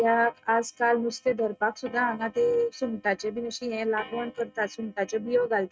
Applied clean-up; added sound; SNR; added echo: neural mask model RNNoise.